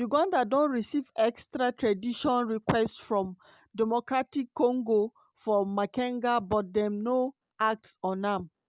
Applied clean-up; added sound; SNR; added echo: none; none; none; none.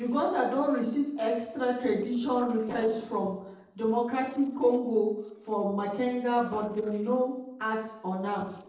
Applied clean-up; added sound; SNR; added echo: neural separator model SepFormer DNS4.